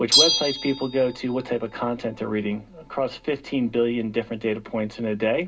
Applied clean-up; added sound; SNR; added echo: none; Bell; 4 dB; reverberation time 0.2 s.